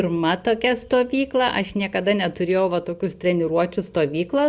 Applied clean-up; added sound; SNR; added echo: none; none; none; none.